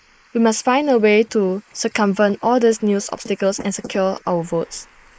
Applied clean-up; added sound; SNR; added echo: neural mask model Resemble Enhance denoiser.